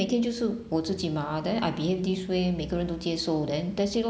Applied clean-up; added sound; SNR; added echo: none; none; none; none.